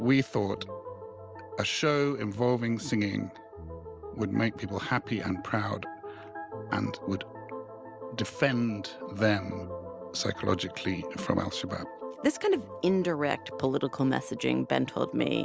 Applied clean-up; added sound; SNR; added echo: none; none; none; none.